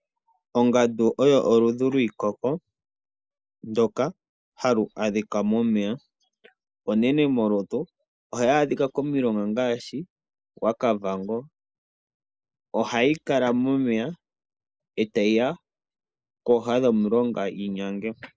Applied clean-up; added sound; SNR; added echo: neural mask model Resemble Enhance denoiser.